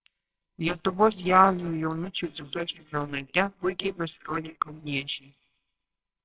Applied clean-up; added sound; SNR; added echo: neural separator model SepFormer WHAMR!.